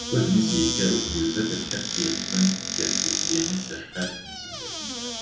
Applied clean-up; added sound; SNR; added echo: none; Squeak / Cupboard open or close; 2 dB; reverberation time 0.6 s.